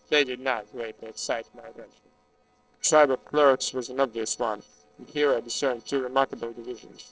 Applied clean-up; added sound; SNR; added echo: neural separator model SepFormer DNS4.